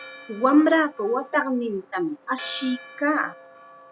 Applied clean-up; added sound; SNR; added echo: none; Church bell; 19 dB; none.